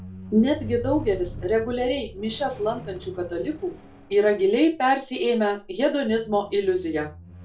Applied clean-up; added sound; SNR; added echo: none; Squeak; 16 dB; reverberation time 0.3 s.